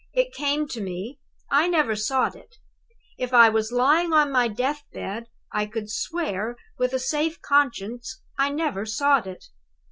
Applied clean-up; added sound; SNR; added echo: none; none; none; none.